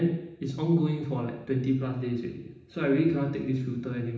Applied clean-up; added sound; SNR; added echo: none; none; none; reverberation time 0.8 s.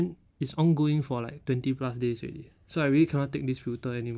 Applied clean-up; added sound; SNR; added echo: none; none; none; none.